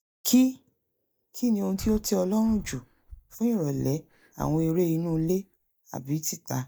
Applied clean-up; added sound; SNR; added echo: neural mask model DeepFilterNet 3.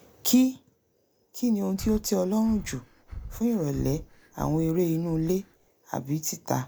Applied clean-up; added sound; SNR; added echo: none; Breathing; 14 dB; none.